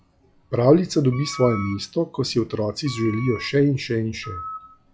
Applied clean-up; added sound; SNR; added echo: classical method log-MMSE.